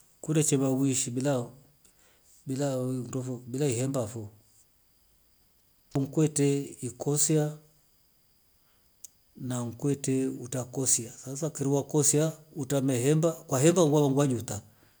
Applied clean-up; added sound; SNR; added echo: none; none; none; none.